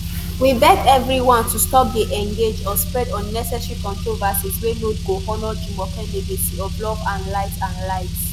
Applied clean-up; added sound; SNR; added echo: none; Car; 5 dB; none.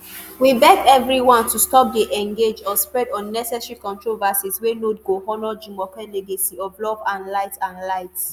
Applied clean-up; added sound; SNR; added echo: none; none; none; none.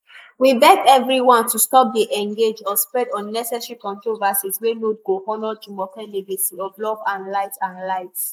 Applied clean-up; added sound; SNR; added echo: neural mask model Resemble Enhance denoiser.